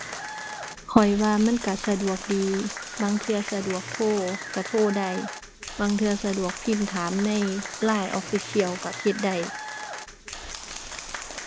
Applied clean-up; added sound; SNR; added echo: none; Applause; 10 dB; none.